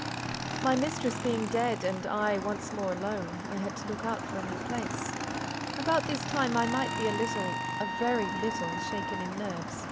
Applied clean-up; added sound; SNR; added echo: none; Motorcycle / Engine + Trumpet; 2 dB; none.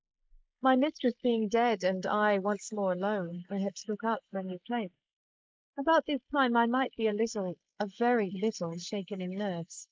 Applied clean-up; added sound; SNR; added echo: neural mask model Resemble Enhance denoiser.